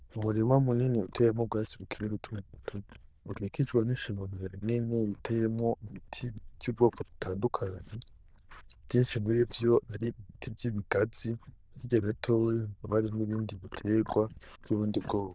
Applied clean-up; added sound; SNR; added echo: neural diffusion model UNIVERSE++.